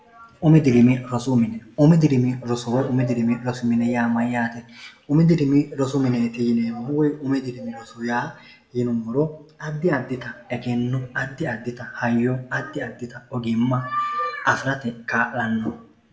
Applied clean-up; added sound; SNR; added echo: none; none; none; reverberation time 0.5 s.